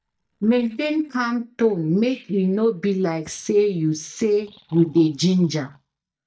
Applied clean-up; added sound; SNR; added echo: neural mask model DeepFilterNet 3.